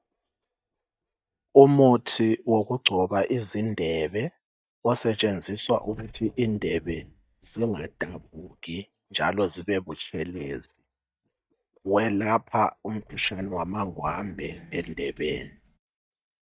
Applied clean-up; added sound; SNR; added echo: neural mask model DeepFilterNet 3.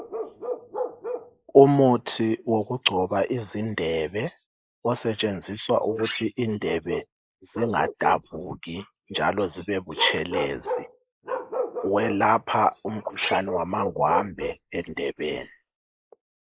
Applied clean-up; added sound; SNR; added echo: neural mask model Resemble Enhance denoiser.